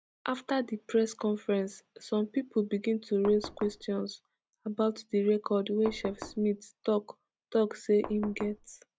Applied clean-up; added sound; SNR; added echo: none; Knock; 13 dB; none.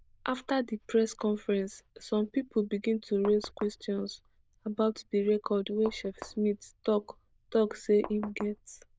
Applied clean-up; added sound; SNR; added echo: neural diffusion model UNIVERSE++.